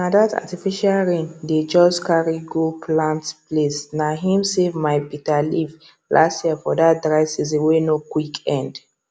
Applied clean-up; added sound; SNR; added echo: none; none; none; none.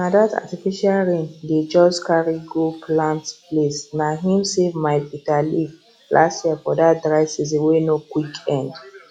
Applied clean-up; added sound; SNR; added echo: classical method log-MMSE.